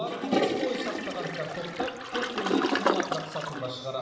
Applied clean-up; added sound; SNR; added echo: none; Toilet flush; -5 dB; reverberation time 1.3 s.